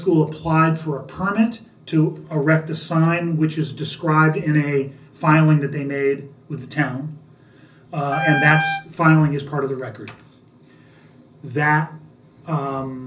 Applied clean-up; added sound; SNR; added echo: none; Wind instrument, woodwind instrument; 3 dB; reverberation time 0.4 s.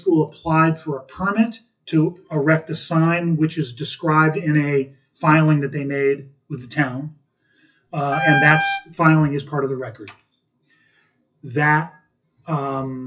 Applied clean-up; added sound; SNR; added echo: classical method WPE with log-MMSE.